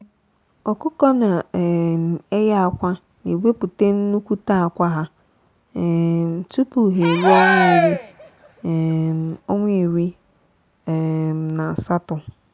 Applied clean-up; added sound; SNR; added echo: none; Cheering; 0 dB; none.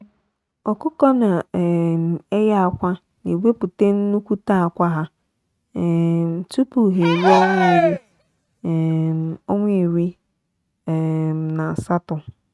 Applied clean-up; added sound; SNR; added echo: neural mask model RNNoise.